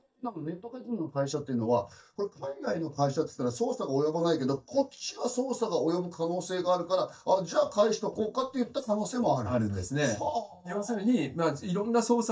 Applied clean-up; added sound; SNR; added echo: neural mask model DeepFilterNet 3.